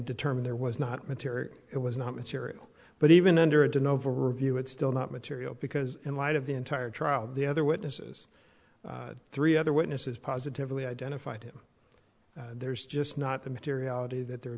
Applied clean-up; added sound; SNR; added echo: none; none; none; none.